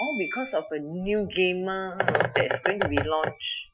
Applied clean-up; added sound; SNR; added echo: classical method Wiener filter.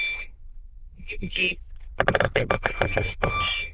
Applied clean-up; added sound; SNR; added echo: neural diffusion model UNIVERSE++.